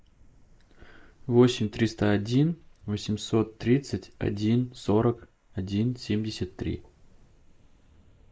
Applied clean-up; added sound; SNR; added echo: neural mask model Resemble Enhance denoiser.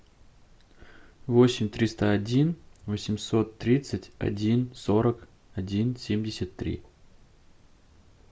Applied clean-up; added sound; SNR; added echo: none; none; none; none.